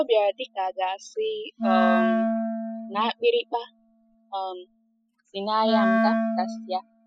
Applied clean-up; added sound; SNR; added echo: classical method spectral subtraction.